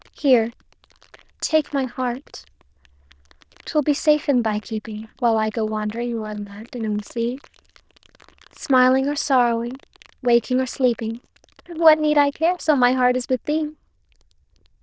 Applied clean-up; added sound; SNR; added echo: neural diffusion model UNIVERSE++.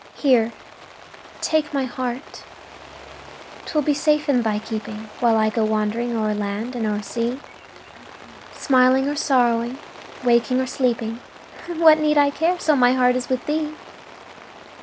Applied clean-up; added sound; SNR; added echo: none; Rain; 18 dB; none.